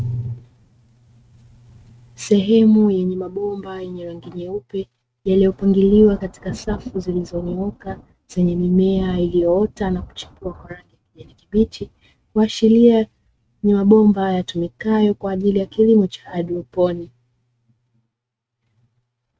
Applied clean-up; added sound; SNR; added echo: neural mask model RNNoise.